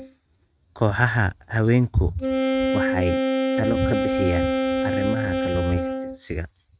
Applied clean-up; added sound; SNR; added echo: neural mask model RNNoise.